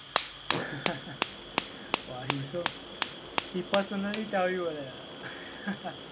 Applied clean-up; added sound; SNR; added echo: none; Fire; -4 dB; none.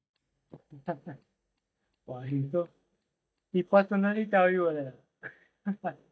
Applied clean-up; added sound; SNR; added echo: neural mask model DeepFilterNet 3.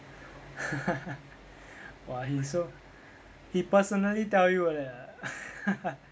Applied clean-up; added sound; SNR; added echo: none; none; none; none.